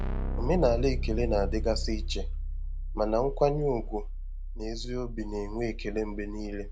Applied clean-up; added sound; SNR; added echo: none; Keyboard (musical); 1 dB; none.